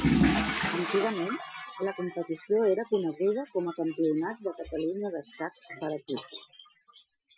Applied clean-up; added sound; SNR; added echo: classical method Wiener filter.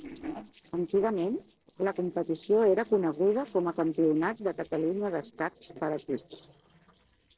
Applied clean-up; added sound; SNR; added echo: neural separator model SepFormer DNS4.